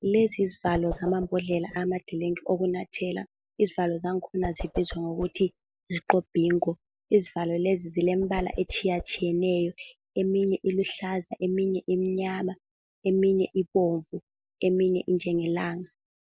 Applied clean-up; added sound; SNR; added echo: neural mask model Resemble Enhance denoiser.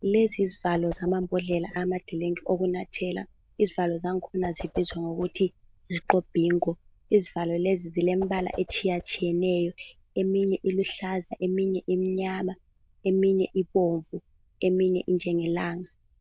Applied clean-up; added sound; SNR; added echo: neural diffusion model UNIVERSE++.